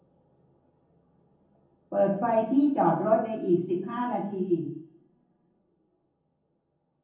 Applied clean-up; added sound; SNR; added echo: none; none; none; reverberation time 0.7 s.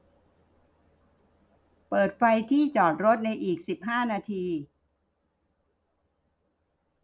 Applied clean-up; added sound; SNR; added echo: none; none; none; none.